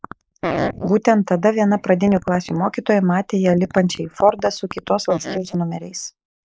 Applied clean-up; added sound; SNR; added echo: neural mask model Resemble Enhance denoiser.